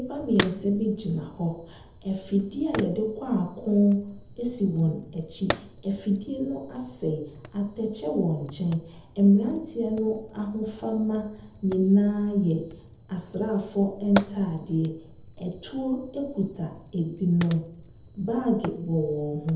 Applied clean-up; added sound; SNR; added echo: none; Fire; 13 dB; reverberation time 0.7 s.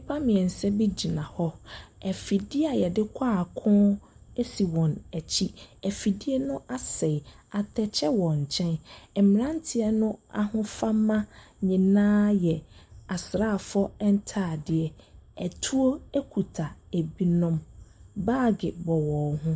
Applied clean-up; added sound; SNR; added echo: none; none; none; none.